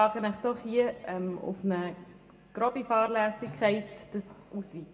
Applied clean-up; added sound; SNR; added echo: none; none; none; reverberation time 1.4 s.